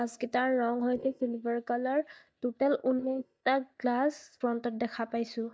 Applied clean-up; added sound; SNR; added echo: neural mask model DeepFilterNet 3.